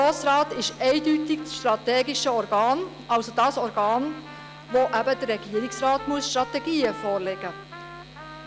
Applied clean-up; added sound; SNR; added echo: none; Trumpet; 17 dB; none.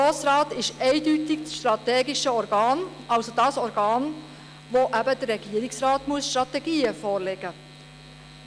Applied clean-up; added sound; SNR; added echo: none; none; none; none.